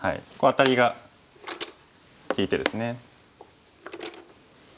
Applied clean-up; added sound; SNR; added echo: none; none; none; none.